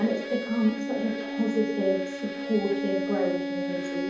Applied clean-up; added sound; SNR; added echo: none; Bowed string instrument; 4 dB; reverberation time 0.7 s.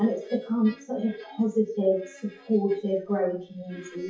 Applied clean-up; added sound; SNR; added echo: classical method WPE with log-MMSE.